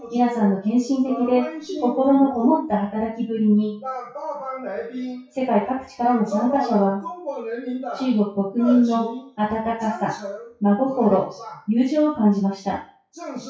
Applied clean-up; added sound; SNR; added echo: classical method WPE with log-MMSE.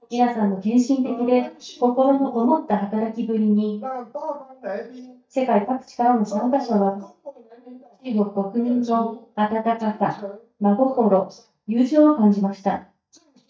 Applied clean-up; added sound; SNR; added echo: neural mask model DeepFilterNet 3.